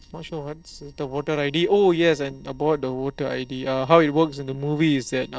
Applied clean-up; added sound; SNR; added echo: neural separator model SepFormer DNS4.